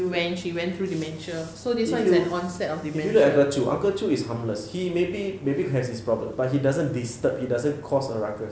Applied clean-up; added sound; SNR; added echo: none; none; none; none.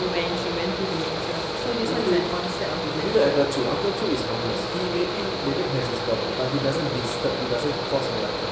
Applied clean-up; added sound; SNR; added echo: none; Mechanical fan; 1 dB; none.